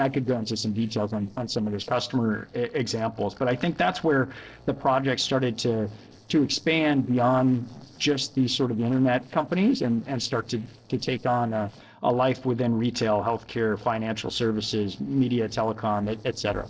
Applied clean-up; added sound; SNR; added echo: neural separator model SepFormer DNS4.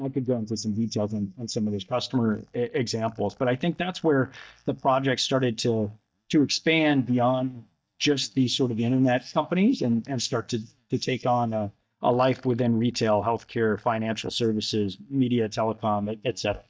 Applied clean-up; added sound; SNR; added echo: neural mask model DeepFilterNet 3.